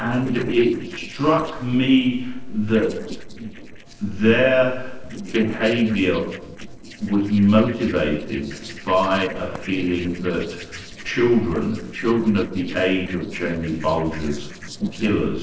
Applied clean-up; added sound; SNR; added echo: neural separator model SepFormer DNS4.